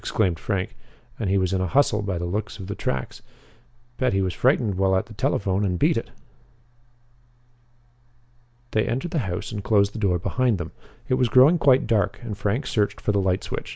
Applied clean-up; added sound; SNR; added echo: none; none; none; none.